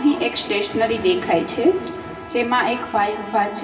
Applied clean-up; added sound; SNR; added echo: none; Trumpet; 17 dB; reverberation time 2.9 s.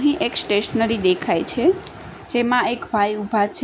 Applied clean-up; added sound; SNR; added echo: none; none; none; none.